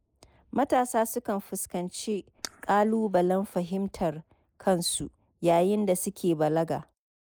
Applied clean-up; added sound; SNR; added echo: neural mask model Resemble Enhance denoiser.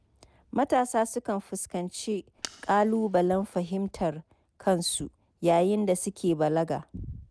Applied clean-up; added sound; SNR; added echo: none; Fire; 19 dB; none.